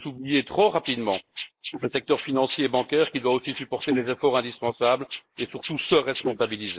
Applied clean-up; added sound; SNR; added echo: neural mask model Resemble Enhance denoiser.